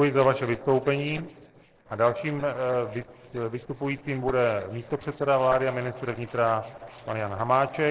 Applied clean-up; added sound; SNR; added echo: neural separator model SepFormer DNS4.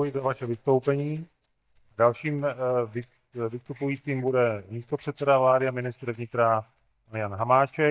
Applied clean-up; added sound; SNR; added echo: neural mask model DeepFilterNet 3.